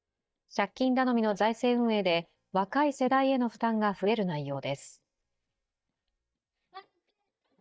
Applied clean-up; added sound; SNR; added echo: neural mask model DeepFilterNet 3.